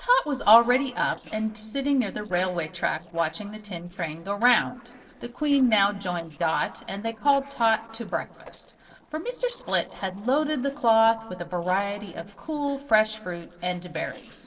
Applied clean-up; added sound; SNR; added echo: neural separator model SepFormer DNS4.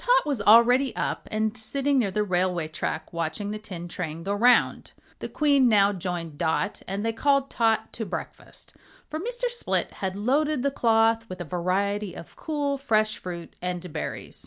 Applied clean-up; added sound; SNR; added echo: none; none; none; none.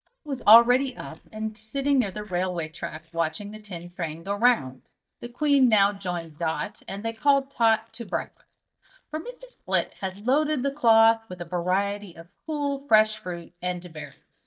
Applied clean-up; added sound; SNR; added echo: neural mask model DeepFilterNet 3.